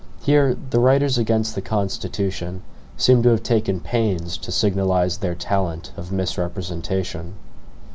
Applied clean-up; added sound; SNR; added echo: none; none; none; none.